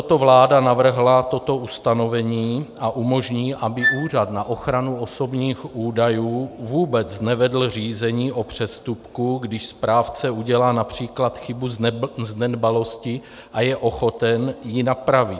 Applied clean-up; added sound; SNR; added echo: none; Wind instrument, woodwind instrument; 6 dB; none.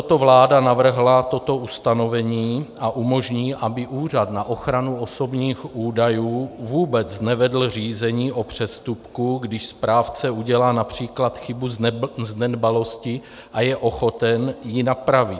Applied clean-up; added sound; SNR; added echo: none; none; none; none.